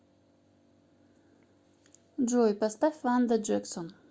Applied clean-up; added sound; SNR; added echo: none; none; none; none.